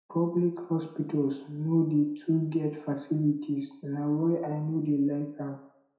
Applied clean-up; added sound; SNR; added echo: none; none; none; reverberation time 0.6 s.